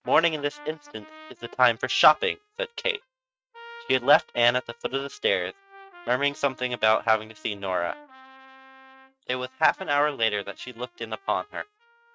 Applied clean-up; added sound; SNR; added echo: neural mask model RNNoise.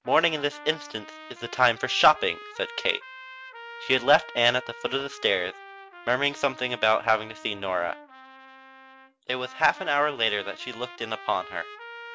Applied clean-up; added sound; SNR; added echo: none; Trumpet; 16 dB; none.